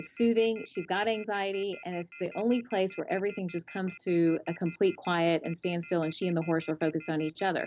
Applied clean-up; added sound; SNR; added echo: none; Telephone; 20 dB; none.